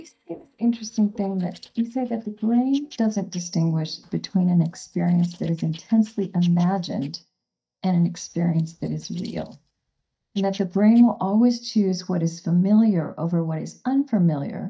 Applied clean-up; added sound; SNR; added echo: neural mask model DeepFilterNet 3.